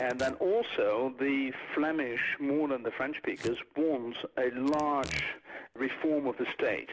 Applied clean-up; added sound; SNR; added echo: none; Packing tape, duct tape / Tearing; 20 dB; none.